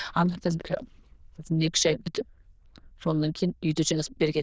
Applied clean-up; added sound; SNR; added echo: neural diffusion model UNIVERSE++.